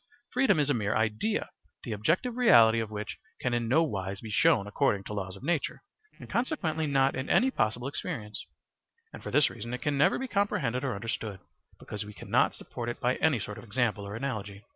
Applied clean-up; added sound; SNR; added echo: neural separator model SepFormer DNS4.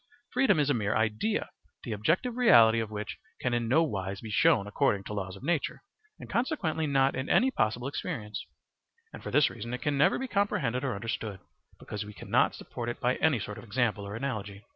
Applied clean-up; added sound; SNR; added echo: none; none; none; none.